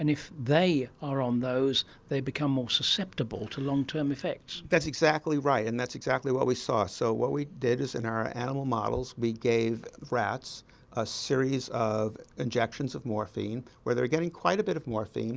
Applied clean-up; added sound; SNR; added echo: none; none; none; none.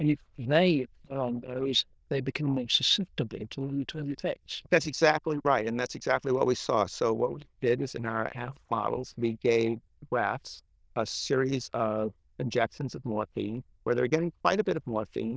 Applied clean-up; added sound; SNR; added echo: neural diffusion model UNIVERSE++.